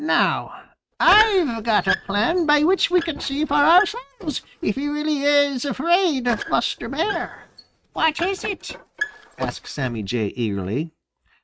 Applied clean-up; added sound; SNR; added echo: neural mask model RNNoise.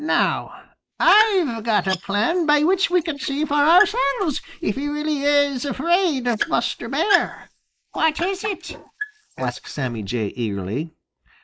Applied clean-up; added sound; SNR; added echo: neural mask model Resemble Enhance denoiser.